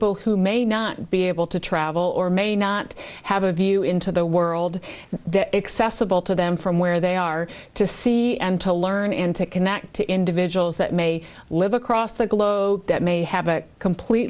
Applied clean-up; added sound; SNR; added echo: none; none; none; none.